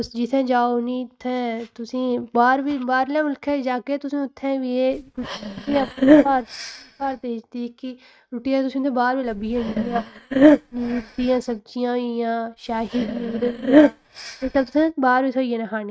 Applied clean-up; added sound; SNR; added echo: neural mask model RNNoise.